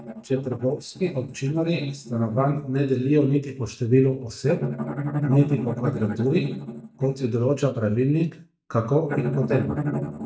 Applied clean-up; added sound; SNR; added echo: neural mask model DeepFilterNet 3.